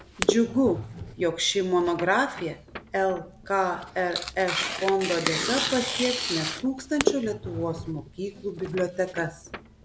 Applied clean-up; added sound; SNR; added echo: none; Tearing; 6 dB; none.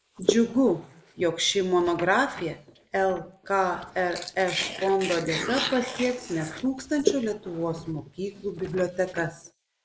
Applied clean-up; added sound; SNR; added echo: neural mask model Resemble Enhance denoiser.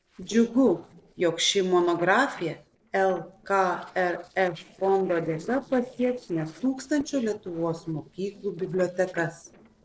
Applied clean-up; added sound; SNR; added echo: neural separator model SepFormer DNS4.